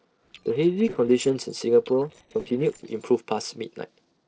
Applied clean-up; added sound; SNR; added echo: neural separator model SepFormer DNS4.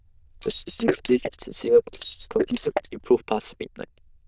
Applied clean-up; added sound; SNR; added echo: neural diffusion model UNIVERSE++.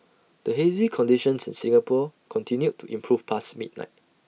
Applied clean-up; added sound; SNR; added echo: none; none; none; none.